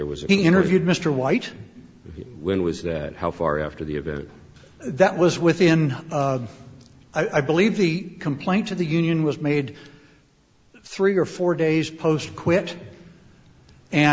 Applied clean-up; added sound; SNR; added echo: none; none; none; none.